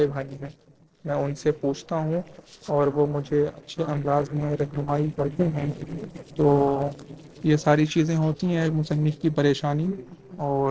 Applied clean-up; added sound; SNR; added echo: neural separator model SepFormer DNS4.